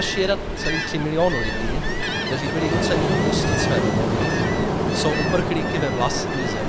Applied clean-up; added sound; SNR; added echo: none; Ocean; -4 dB; none.